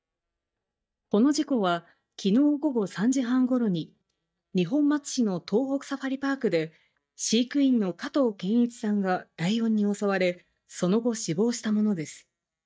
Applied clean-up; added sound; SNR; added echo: neural mask model DeepFilterNet 3.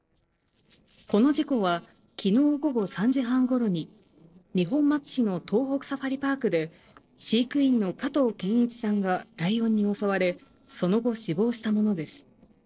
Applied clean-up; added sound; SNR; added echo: neural separator model SepFormer DNS4.